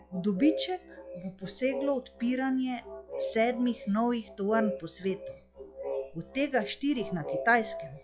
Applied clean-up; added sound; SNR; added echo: classical method log-MMSE.